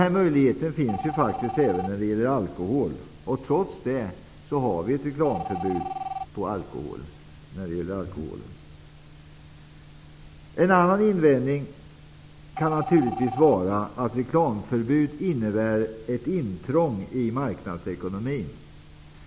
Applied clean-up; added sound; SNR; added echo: none; Telephone; 12 dB; none.